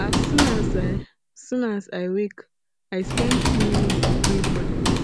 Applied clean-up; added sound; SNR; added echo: none; Computer keyboard; -4 dB; none.